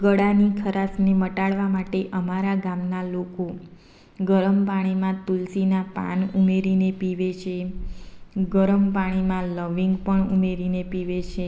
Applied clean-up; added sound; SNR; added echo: none; Keys jangling; 16 dB; none.